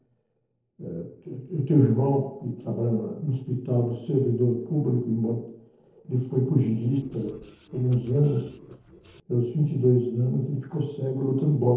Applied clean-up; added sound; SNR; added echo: neural separator model SepFormer DNS4.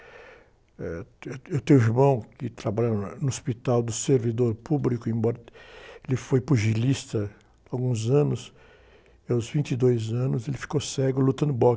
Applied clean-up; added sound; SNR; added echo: none; none; none; none.